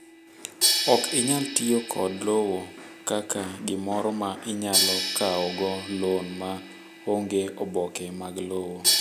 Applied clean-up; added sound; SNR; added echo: none; Crash cymbal; 3 dB; none.